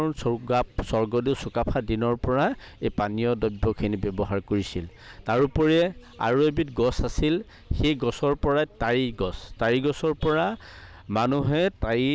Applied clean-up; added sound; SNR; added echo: none; none; none; none.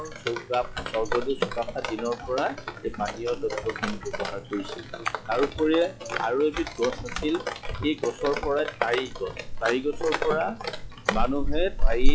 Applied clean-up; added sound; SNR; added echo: classical method log-MMSE.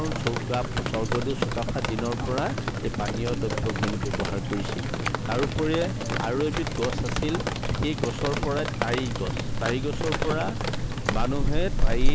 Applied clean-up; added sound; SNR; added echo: none; Drip + Tick-tock; -4 dB; none.